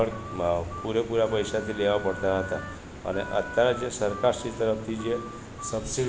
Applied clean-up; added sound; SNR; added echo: none; Harmonica; 15 dB; none.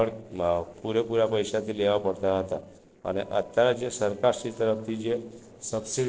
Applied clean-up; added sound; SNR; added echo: neural separator model SepFormer DNS4.